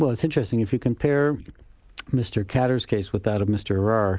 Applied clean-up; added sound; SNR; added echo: neural mask model Resemble Enhance denoiser.